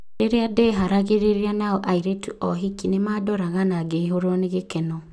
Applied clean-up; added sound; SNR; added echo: none; none; none; none.